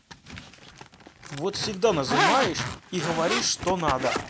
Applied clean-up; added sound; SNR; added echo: none; Zipper (clothing); 3 dB; none.